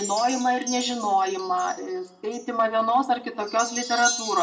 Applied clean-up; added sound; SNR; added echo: none; Wind chime; 11 dB; reverberation time 1.2 s.